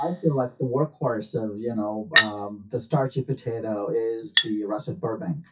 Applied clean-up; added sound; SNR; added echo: classical method WPE with log-MMSE.